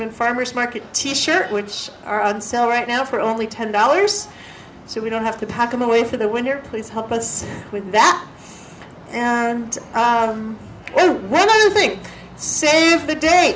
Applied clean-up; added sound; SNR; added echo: none; none; none; none.